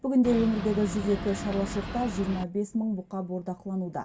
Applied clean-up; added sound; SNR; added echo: none; Boat, Water vehicle; 7 dB; reverberation time 0.2 s.